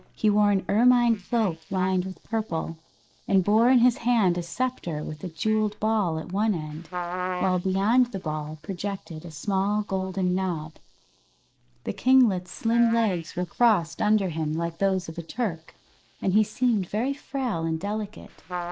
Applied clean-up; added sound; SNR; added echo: neural mask model Resemble Enhance denoiser.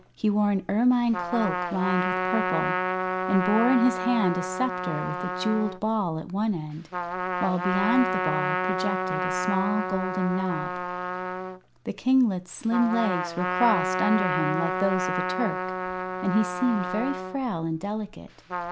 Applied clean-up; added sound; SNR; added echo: none; Trumpet; 3 dB; none.